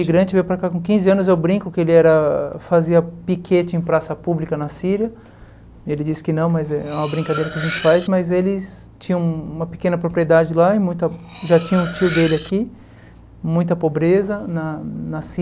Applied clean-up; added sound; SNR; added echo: none; Cutlery, silverware; 12 dB; none.